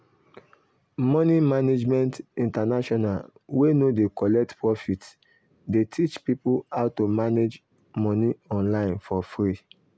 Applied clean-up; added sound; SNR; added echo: none; none; none; none.